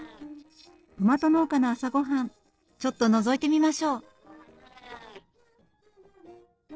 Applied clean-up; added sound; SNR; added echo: neural separator model SepFormer DNS4.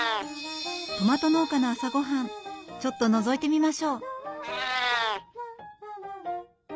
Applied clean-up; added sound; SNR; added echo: none; Meow; 8 dB; none.